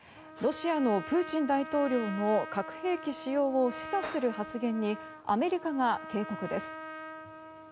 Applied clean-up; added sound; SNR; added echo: none; Trumpet; 12 dB; none.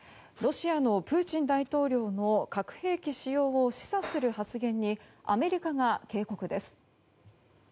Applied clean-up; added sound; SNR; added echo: none; none; none; none.